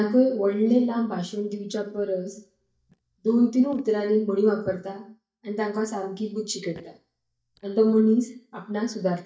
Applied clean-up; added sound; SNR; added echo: neural mask model DeepFilterNet 3.